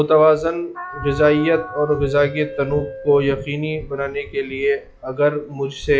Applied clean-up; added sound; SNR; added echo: classical method log-MMSE.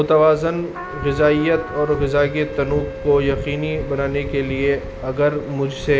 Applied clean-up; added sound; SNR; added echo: none; Wind instrument, woodwind instrument + Trumpet; 14 dB; none.